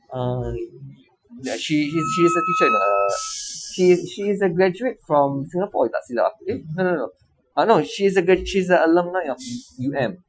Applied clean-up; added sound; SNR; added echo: classical method Wiener filter.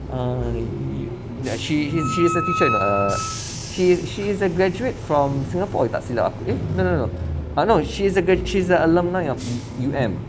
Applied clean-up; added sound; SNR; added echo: none; Bus / Engine + Wind instrument, woodwind instrument; 5 dB; none.